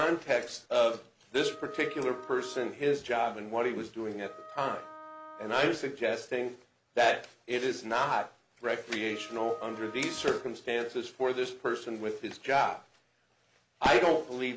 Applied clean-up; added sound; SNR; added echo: none; Wind instrument, woodwind instrument; 16 dB; none.